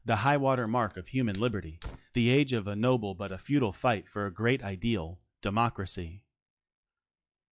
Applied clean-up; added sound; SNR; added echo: classical method log-MMSE.